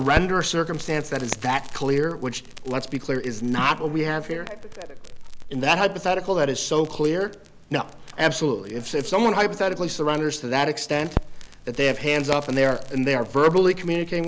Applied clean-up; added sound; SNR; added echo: none; Crackle; 11 dB; none.